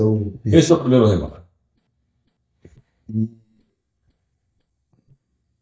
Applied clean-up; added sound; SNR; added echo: neural mask model DeepFilterNet 3.